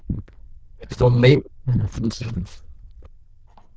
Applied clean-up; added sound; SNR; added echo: neural diffusion model UNIVERSE++.